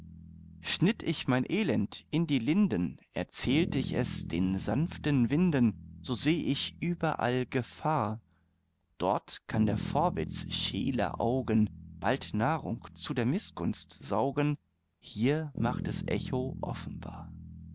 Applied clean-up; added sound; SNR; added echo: none; Bass guitar; 12 dB; none.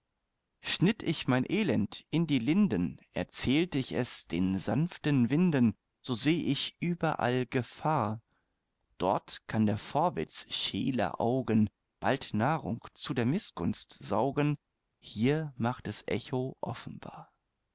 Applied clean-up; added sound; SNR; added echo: none; none; none; none.